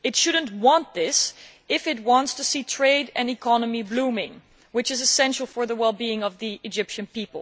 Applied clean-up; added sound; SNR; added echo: none; none; none; none.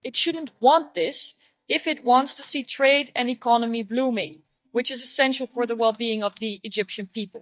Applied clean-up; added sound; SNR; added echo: neural mask model DeepFilterNet 3.